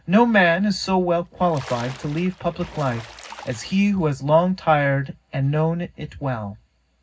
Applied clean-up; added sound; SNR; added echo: none; Splash, splatter; 19 dB; reverberation time 0.4 s.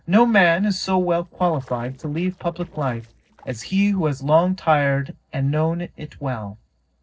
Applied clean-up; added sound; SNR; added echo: neural separator model SepFormer DNS4.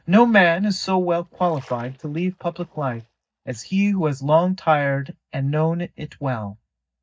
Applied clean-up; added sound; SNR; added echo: neural mask model DeepFilterNet 3.